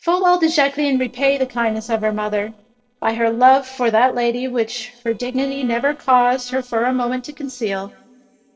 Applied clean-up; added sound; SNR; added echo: neural separator model SepFormer DNS4.